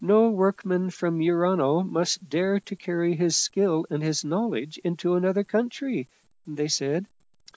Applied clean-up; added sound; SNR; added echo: none; none; none; none.